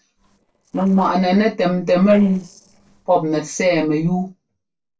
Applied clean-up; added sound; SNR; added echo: neural separator model SepFormer DNS4.